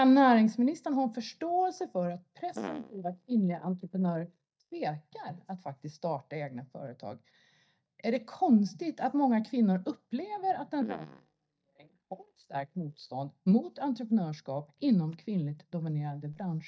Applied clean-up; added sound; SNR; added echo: neural mask model DeepFilterNet 3.